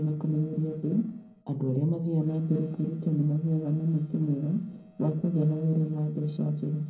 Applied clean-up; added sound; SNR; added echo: neural separator model SepFormer DNS4.